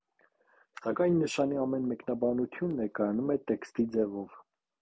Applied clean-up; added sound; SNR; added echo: none; none; none; none.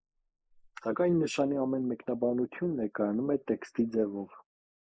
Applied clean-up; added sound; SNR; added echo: neural mask model Resemble Enhance denoiser.